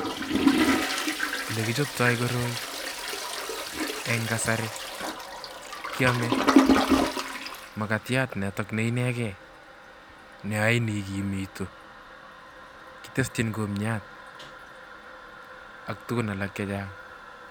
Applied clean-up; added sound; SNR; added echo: none; Toilet flush; -1 dB; none.